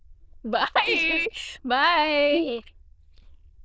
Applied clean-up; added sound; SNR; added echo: neural diffusion model UNIVERSE++.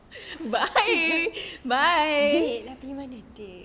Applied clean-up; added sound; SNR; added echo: none; none; none; none.